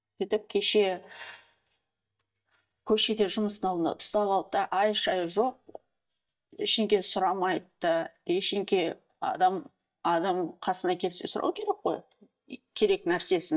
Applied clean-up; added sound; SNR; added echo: neural mask model DeepFilterNet 3.